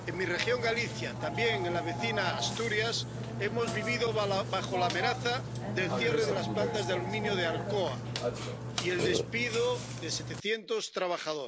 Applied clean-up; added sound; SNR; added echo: none; Burping, eructation; 3 dB; none.